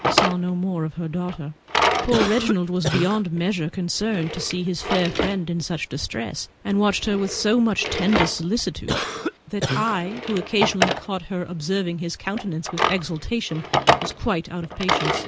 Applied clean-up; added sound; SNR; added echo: none; Cough + Drawer open or close; 2 dB; none.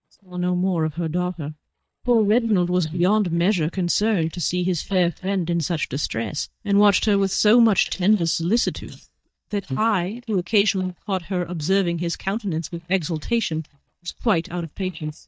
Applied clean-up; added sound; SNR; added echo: neural mask model DeepFilterNet 3.